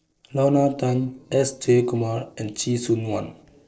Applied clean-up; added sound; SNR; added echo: neural separator model SepFormer DNS4.